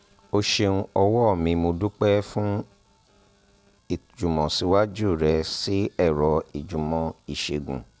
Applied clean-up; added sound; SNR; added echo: none; none; none; none.